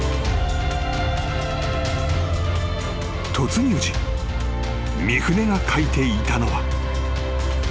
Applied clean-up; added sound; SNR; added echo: none; none; none; none.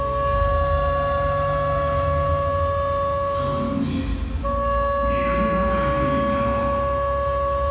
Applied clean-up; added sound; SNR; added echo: none; Wind instrument, woodwind instrument; -2 dB; reverberation time 2.1 s.